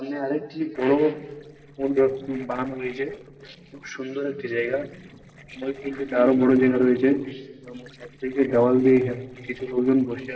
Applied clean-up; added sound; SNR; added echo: neural separator model SepFormer DNS4.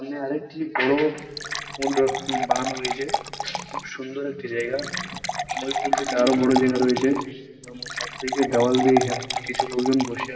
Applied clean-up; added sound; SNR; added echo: none; Fill (with liquid) / Water; 4 dB; reverberation time 2.8 s.